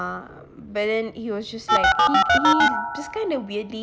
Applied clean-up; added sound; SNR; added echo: none; Telephone; -5 dB; none.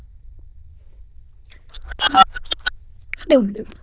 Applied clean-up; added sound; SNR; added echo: neural diffusion model UNIVERSE++.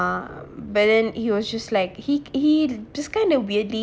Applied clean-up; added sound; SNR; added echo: none; none; none; none.